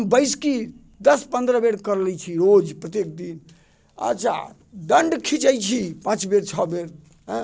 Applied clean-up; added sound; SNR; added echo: none; none; none; none.